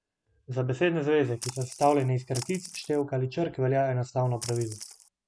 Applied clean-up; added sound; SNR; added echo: none; Splash, splatter; 13 dB; none.